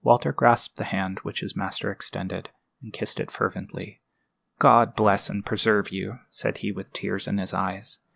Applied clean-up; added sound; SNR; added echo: none; none; none; none.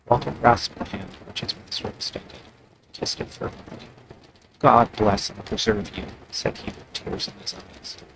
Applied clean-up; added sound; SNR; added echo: neural mask model RNNoise.